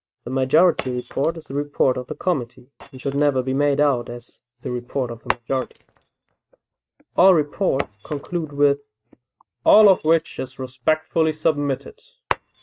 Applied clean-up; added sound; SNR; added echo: neural mask model RNNoise.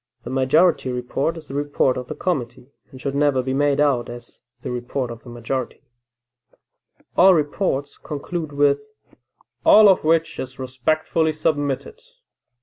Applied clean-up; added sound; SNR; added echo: none; none; none; none.